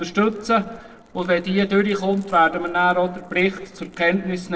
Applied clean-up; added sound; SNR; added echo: neural separator model SepFormer DNS4.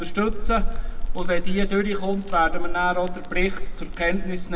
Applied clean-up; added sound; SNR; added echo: none; Crackle; -3 dB; reverberation time 1.0 s.